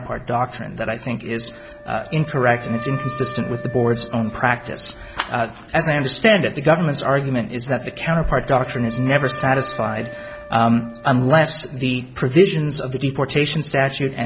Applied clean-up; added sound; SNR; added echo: none; Wind instrument, woodwind instrument; 17 dB; none.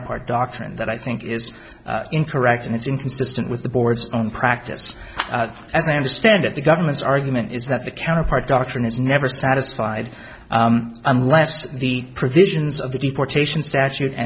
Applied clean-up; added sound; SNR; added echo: none; none; none; none.